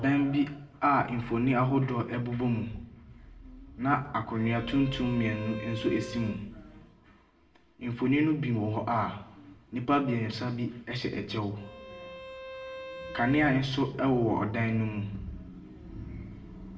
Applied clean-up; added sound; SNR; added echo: none; Bowed string instrument; 15 dB; reverberation time 0.6 s.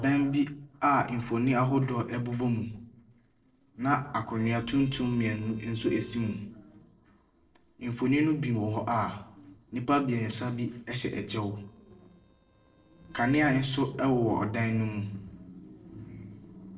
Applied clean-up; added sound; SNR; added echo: neural separator model SepFormer DNS4.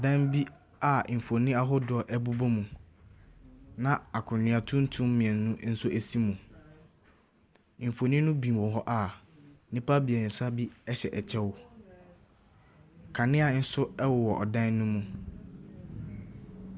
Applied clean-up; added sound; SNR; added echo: none; none; none; none.